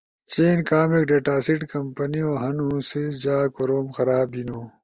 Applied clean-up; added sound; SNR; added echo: none; none; none; none.